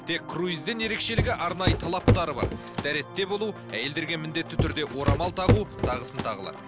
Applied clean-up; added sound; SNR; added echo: none; Walk, footsteps; -3 dB; none.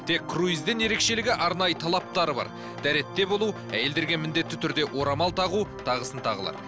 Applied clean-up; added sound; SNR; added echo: none; none; none; none.